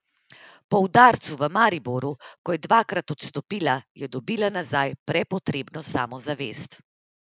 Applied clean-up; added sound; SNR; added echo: none; none; none; none.